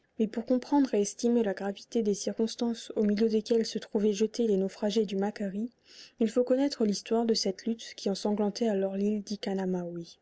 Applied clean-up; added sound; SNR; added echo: none; none; none; none.